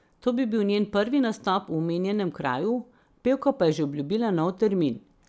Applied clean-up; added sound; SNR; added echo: none; none; none; none.